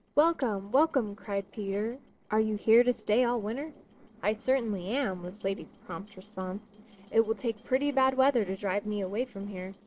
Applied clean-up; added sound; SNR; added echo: neural separator model SepFormer DNS4.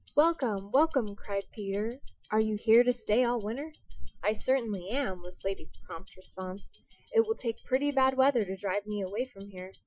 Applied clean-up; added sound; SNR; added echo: classical method Wiener filter.